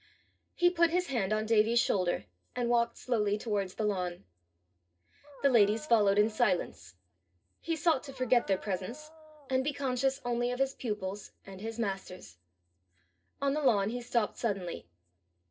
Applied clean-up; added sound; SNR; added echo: neural separator model SepFormer DNS4.